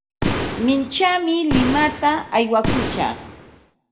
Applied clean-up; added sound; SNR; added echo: none; Boom; 5 dB; reverberation time 0.6 s.